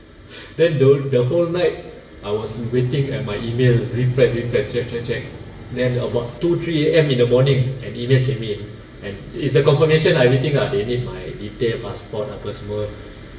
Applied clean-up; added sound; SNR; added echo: none; Bus / Engine; 17 dB; reverberation time 1.1 s.